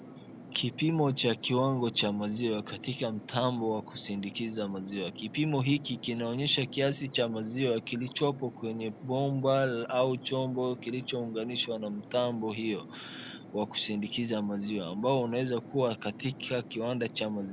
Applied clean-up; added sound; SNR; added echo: none; Fixed-wing aircraft, airplane; 16 dB; none.